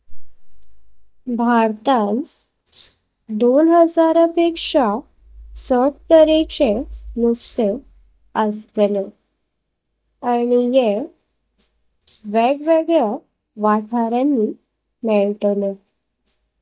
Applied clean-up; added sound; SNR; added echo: neural mask model DeepFilterNet 3.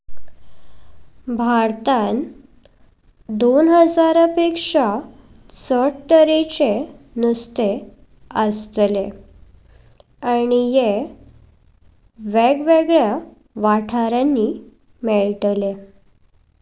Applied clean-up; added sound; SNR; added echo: none; none; none; none.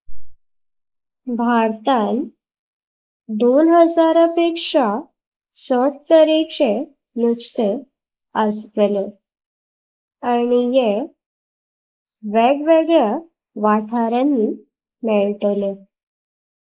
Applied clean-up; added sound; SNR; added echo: neural mask model Resemble Enhance denoiser.